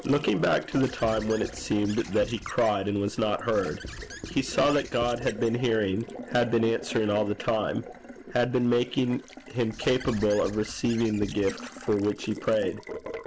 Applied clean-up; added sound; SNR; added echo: none; Squeak / Writing + Water tap, faucet; 13 dB; none.